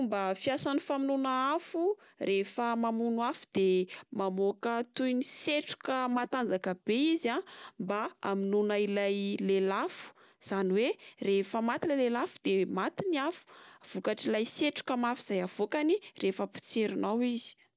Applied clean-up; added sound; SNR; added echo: neural mask model Resemble Enhance denoiser.